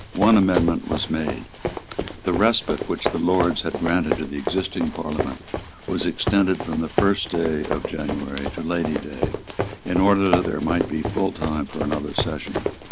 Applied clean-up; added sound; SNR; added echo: none; Run; 5 dB; none.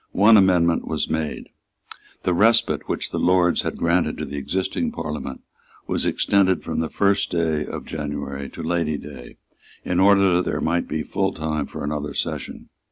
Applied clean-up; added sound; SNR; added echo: none; none; none; none.